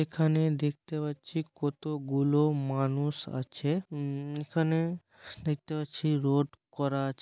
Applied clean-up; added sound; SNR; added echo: none; none; none; none.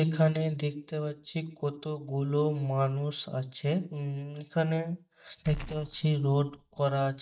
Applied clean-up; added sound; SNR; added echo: neural mask model DeepFilterNet 3.